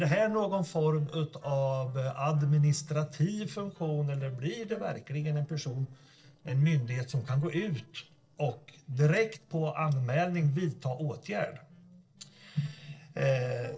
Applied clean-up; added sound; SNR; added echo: neural separator model SepFormer DNS4.